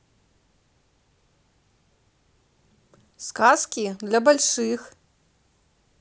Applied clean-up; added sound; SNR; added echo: none; none; none; none.